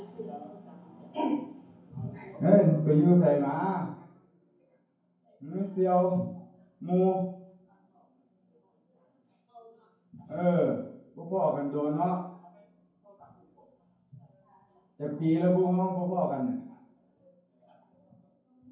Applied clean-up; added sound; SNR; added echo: none; none; none; reverberation time 0.9 s.